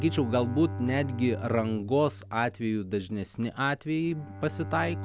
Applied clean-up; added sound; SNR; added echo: none; Bowed string instrument; 10 dB; none.